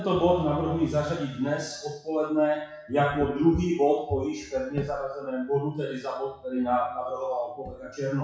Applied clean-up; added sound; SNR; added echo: classical method WPE with log-MMSE.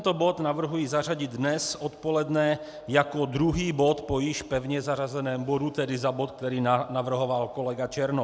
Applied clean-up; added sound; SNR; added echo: none; none; none; none.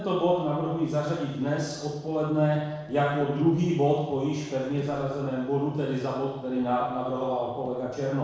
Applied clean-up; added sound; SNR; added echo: neural separator model SepFormer DNS4.